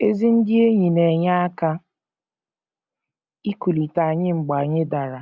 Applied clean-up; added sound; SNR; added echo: none; none; none; none.